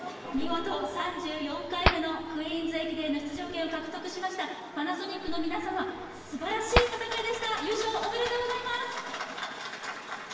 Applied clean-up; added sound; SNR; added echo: none; Hands; 4 dB; reverberation time 1.2 s.